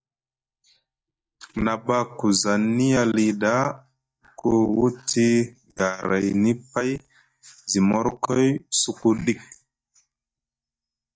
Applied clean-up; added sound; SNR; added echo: neural mask model DeepFilterNet 3.